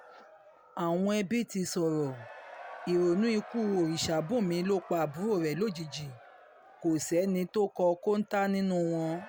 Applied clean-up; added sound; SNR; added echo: none; Crowd / Cheering; 20 dB; none.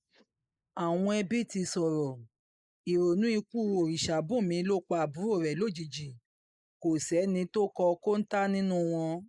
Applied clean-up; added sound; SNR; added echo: neural mask model Resemble Enhance denoiser.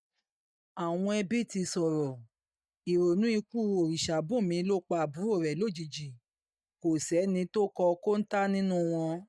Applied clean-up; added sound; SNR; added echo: neural mask model DeepFilterNet 3.